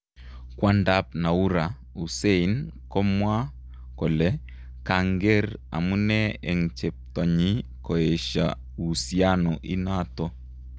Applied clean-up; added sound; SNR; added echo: none; none; none; none.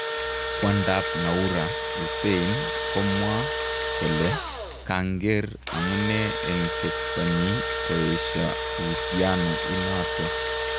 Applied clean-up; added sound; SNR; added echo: none; Engine / Drill; 1 dB; none.